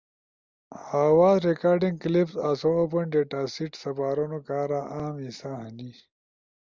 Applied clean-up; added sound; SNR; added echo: none; none; none; none.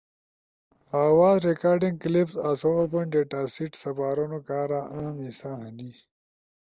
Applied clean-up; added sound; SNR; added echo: neural separator model SepFormer DNS4.